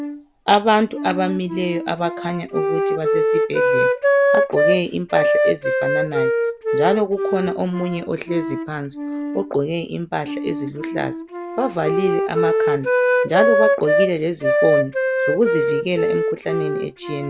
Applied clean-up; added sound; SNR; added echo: none; Wind instrument, woodwind instrument; -3 dB; none.